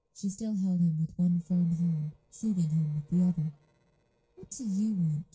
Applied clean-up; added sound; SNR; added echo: neural separator model SepFormer DNS4.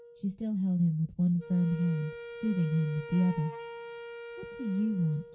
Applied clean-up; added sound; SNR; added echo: none; Wind instrument, woodwind instrument; 14 dB; reverberation time 0.2 s.